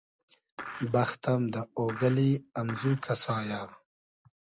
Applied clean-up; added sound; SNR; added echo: none; Skateboard; 13 dB; none.